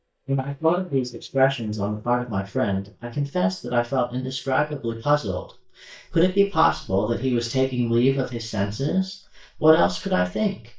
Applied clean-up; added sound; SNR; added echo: neural mask model DeepFilterNet 3.